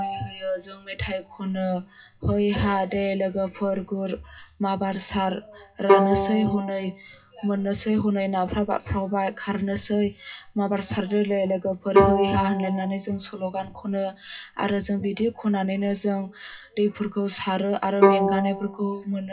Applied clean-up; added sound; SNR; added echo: classical method WPE with log-MMSE.